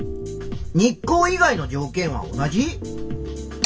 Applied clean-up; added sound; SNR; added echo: none; Chink, clink; 12 dB; reverberation time 0.1 s.